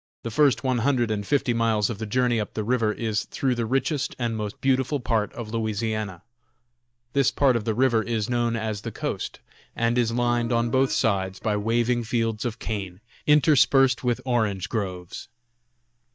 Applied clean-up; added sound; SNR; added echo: neural mask model DeepFilterNet 3.